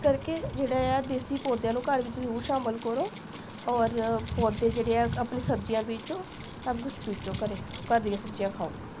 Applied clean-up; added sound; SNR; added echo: none; Keys jangling; 20 dB; none.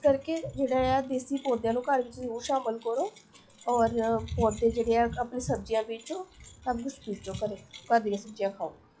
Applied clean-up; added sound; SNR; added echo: classical method log-MMSE.